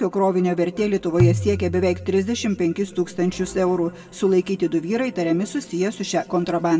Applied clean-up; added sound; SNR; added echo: none; Tabla; 5 dB; reverberation time 1.2 s.